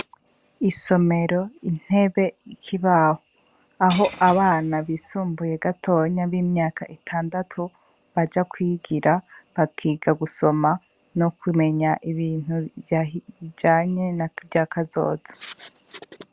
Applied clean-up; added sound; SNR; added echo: none; Shatter / Crushing; 16 dB; none.